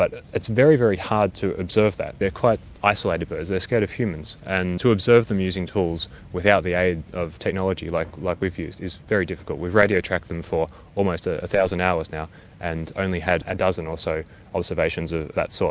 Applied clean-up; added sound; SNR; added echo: none; none; none; none.